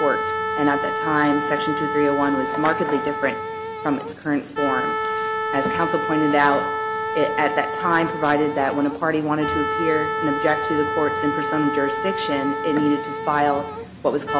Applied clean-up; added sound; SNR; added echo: none; Wind instrument, woodwind instrument; 3 dB; none.